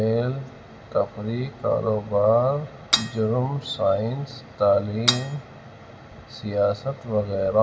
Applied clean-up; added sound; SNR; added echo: none; Cutlery, silverware / Dishes, pots, and pans; 3 dB; reverberation time 1.1 s.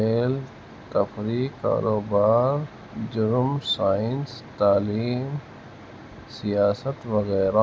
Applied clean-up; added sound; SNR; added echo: none; none; none; none.